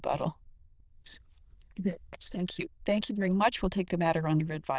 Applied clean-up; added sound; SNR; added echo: neural diffusion model UNIVERSE++.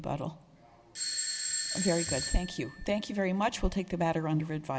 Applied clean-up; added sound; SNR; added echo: none; Bell / Doorbell; 5 dB; none.